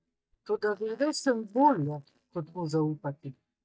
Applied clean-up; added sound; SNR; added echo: neural mask model DeepFilterNet 3.